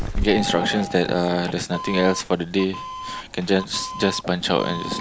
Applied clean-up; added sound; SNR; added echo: none; Doorbell; 9 dB; none.